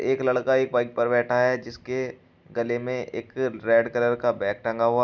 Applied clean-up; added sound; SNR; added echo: none; none; none; none.